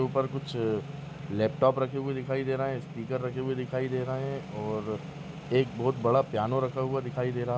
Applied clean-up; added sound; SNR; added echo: none; none; none; none.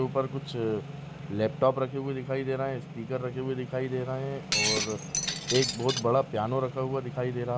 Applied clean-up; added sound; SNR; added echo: none; Shatter; 1 dB; none.